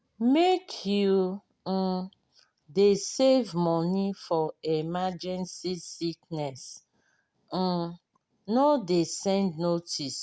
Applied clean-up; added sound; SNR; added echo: none; none; none; none.